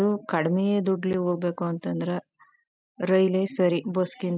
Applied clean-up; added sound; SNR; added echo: none; none; none; none.